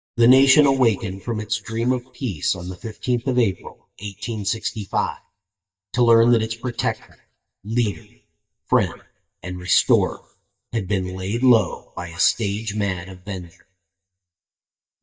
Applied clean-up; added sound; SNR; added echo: neural mask model DeepFilterNet 3.